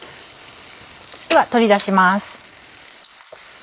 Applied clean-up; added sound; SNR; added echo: neural mask model Resemble Enhance denoiser.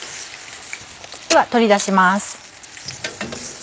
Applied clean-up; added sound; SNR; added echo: none; none; none; none.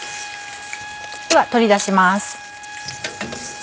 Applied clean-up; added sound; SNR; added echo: none; Trumpet; 15 dB; none.